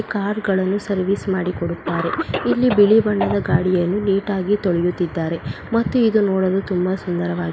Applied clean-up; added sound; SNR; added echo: none; Cough; 14 dB; none.